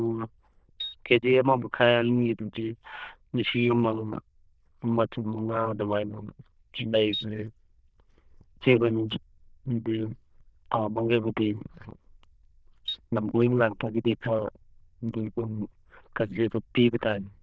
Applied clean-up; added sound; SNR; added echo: neural diffusion model UNIVERSE++.